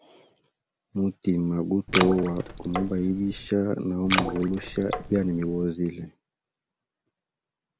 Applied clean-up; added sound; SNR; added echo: none; Water / Splash, splatter; 3 dB; none.